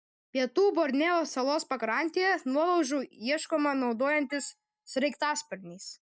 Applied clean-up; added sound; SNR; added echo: neural mask model DeepFilterNet 3.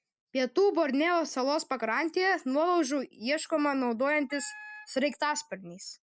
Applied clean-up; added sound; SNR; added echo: none; Wind instrument, woodwind instrument; 18 dB; none.